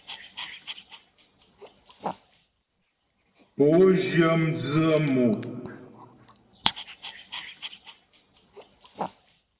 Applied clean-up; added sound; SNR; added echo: none; Dog; 13 dB; reverberation time 1.5 s.